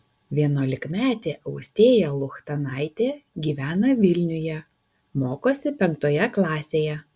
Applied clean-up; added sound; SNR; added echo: none; none; none; none.